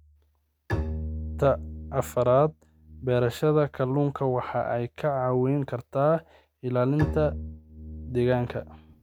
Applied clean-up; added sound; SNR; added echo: neural mask model RNNoise.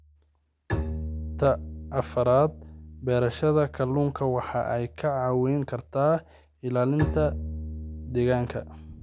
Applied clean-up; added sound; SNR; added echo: none; Bowed string instrument; 10 dB; none.